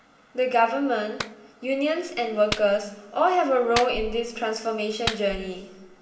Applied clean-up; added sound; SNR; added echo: none; Clapping; 12 dB; reverberation time 1.1 s.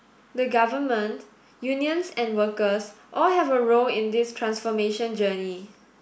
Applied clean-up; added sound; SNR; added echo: none; none; none; none.